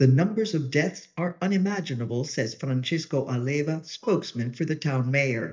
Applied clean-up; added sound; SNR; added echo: neural mask model DeepFilterNet 3.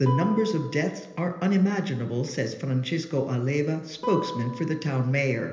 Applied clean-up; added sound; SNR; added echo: none; Guitar; 14 dB; reverberation time 0.8 s.